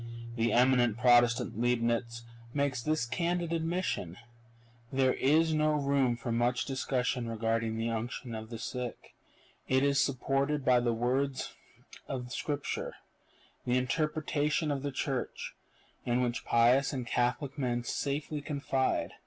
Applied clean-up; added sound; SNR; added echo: none; Piano; 20 dB; none.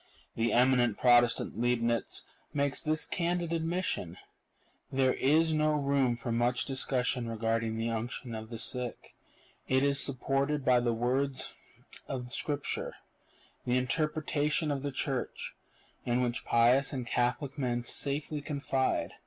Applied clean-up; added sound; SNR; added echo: neural mask model Resemble Enhance denoiser.